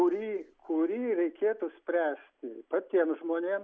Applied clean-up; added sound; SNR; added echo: none; none; none; none.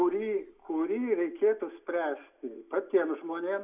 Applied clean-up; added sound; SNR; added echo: none; none; none; reverberation time 0.4 s.